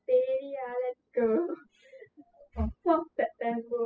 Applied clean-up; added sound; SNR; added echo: classical method spectral subtraction.